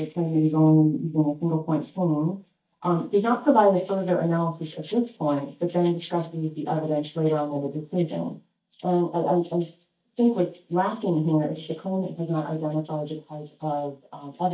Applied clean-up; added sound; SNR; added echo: neural mask model DeepFilterNet 3.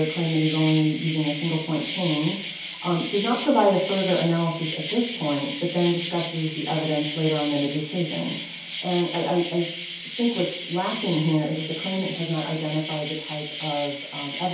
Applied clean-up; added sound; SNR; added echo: none; Insect; 9 dB; reverberation time 0.6 s.